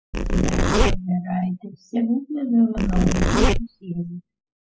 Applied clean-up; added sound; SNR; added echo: classical method spectral subtraction.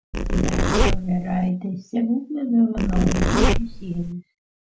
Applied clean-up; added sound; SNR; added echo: none; Zipper (clothing); -4 dB; none.